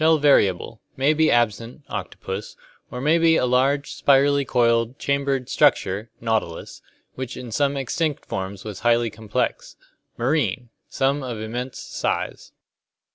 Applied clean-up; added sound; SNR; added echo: none; none; none; none.